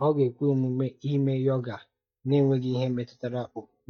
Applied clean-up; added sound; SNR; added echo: neural mask model DeepFilterNet 3.